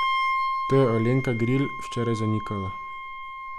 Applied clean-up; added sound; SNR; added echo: none; Wind instrument, woodwind instrument; 4 dB; none.